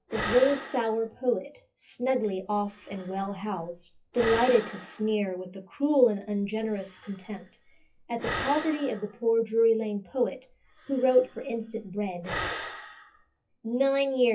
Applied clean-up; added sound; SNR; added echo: classical method WPE with log-MMSE.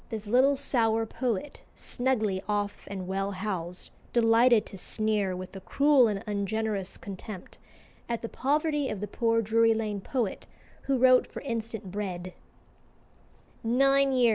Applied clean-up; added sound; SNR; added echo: none; none; none; none.